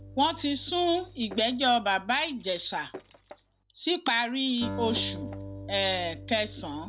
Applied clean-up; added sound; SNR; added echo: none; Shatter + Acoustic guitar; 13 dB; none.